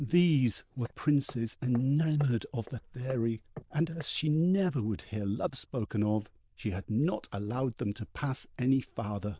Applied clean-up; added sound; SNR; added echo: neural diffusion model UNIVERSE++.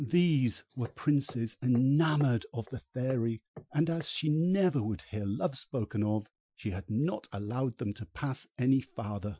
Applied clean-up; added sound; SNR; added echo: classical method Wiener filter.